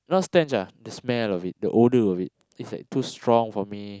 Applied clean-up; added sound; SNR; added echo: none; none; none; none.